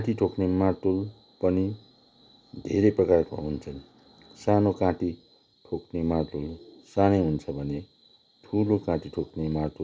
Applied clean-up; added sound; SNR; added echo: none; none; none; none.